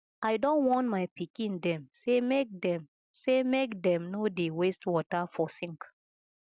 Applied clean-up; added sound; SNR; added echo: none; none; none; none.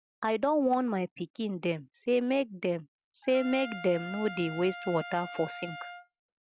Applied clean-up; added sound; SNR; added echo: none; Trumpet; 12 dB; none.